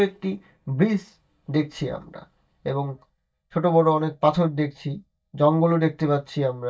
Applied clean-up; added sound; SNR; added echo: neural mask model DeepFilterNet 3.